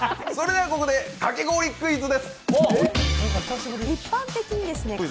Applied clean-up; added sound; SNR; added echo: none; none; none; none.